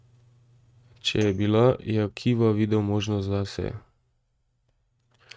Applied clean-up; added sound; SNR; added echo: neural mask model RNNoise.